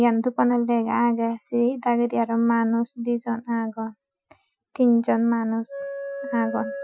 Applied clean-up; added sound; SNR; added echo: classical method Wiener filter.